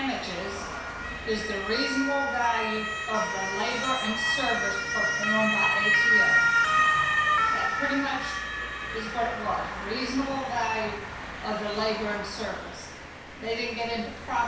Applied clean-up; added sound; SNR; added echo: none; Motor vehicle (road) / Siren; -3 dB; reverberation time 0.7 s.